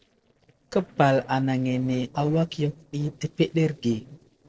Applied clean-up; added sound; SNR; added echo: neural separator model SepFormer DNS4.